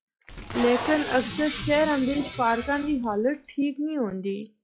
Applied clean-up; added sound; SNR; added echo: classical method log-MMSE.